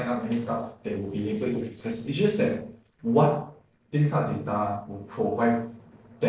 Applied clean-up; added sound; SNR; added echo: neural separator model SepFormer DNS4.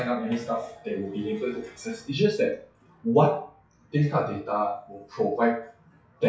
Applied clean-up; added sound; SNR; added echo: classical method WPE with log-MMSE.